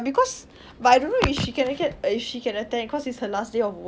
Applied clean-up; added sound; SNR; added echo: none; none; none; none.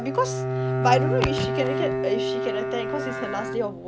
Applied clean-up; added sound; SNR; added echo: none; Bowed string instrument; -1 dB; none.